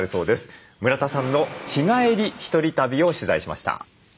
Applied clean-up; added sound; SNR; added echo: none; Engine / Mechanisms; 15 dB; none.